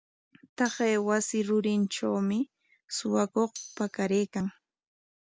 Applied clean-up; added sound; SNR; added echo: none; Tambourine; 17 dB; none.